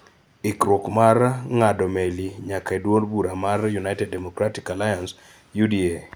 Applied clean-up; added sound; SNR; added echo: none; none; none; none.